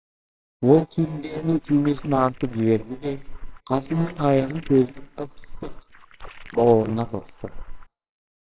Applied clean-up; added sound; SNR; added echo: neural separator model SepFormer WHAMR!.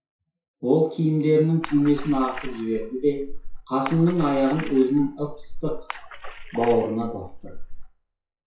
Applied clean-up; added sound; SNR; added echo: classical method WPE with log-MMSE.